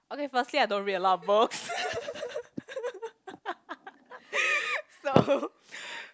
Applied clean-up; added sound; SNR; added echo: none; none; none; none.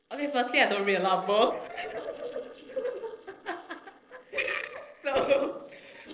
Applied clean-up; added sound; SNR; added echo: neural separator model SepFormer DNS4.